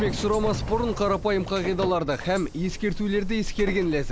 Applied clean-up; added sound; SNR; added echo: none; Bus; 19 dB; none.